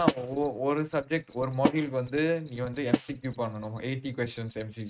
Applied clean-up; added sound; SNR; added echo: neural mask model RNNoise.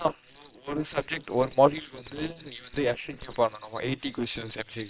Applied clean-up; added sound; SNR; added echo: neural separator model SepFormer WHAM!.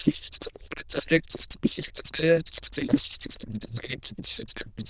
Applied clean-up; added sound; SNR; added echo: neural diffusion model UNIVERSE++.